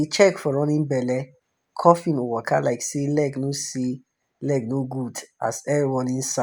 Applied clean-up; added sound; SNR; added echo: none; none; none; none.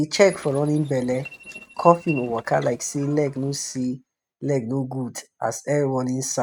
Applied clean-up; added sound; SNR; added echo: neural mask model RNNoise.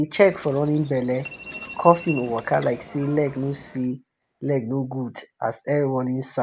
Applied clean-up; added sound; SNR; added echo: none; Subway, metro, underground; 16 dB; none.